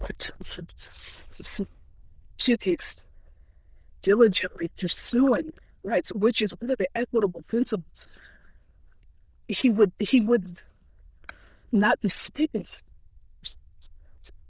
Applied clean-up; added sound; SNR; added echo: neural diffusion model UNIVERSE++.